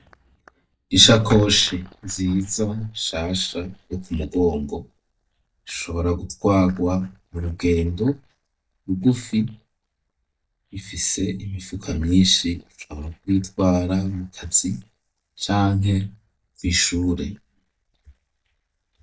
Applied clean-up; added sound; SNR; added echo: neural mask model DeepFilterNet 3.